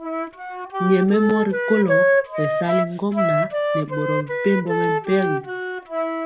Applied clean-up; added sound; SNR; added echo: none; Wind instrument, woodwind instrument; -1 dB; none.